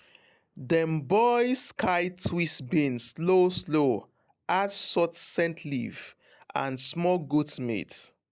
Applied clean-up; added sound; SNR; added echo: neural mask model Resemble Enhance denoiser.